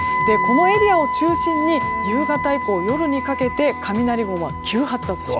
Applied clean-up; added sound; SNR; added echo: none; Wind instrument, woodwind instrument; 3 dB; none.